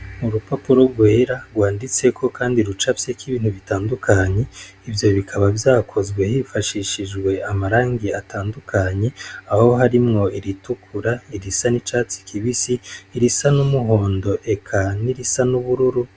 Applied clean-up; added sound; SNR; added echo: none; none; none; none.